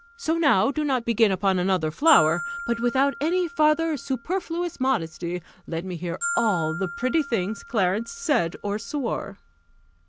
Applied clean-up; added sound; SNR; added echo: none; Glockenspiel; 12 dB; none.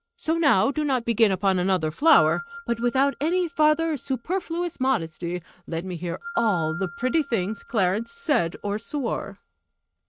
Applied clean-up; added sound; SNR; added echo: neural mask model RNNoise.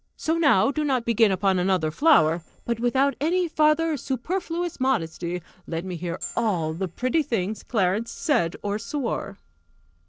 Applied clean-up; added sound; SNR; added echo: neural separator model SepFormer DNS4.